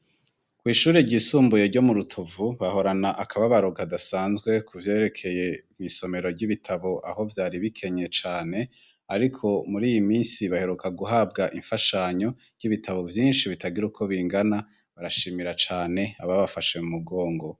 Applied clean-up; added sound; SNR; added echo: none; none; none; none.